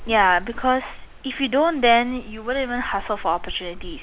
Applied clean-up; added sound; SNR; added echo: none; Wind; 13 dB; none.